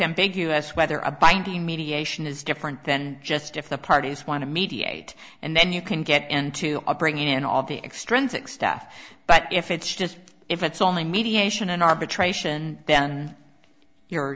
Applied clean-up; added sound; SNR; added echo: none; none; none; none.